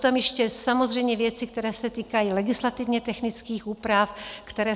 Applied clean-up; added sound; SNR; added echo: none; none; none; none.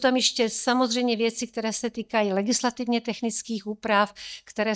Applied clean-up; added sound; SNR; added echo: neural mask model DeepFilterNet 3.